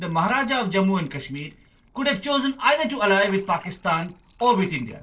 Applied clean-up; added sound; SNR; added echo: neural separator model SepFormer DNS4.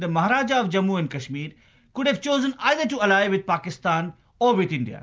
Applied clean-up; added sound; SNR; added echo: none; none; none; none.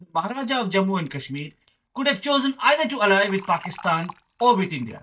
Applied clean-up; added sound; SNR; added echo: neural mask model DeepFilterNet 3.